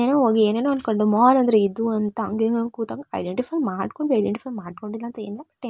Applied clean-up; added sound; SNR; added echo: none; none; none; none.